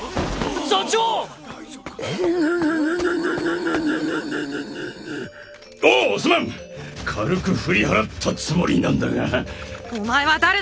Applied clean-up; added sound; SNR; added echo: none; none; none; none.